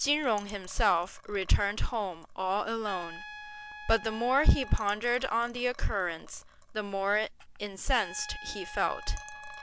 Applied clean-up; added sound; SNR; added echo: none; Liquid + Trumpet; 17 dB; none.